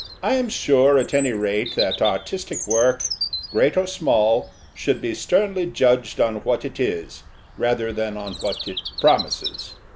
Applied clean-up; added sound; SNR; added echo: none; Bird vocalization, bird call, bird song; 12 dB; none.